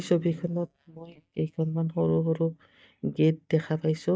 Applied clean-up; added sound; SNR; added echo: neural mask model DeepFilterNet 3.